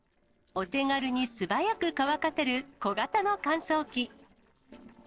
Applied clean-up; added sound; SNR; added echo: neural separator model SepFormer DNS4.